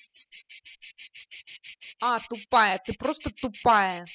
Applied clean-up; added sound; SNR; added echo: classical method spectral subtraction.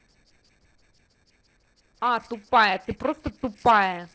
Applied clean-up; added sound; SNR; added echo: neural separator model SepFormer DNS4.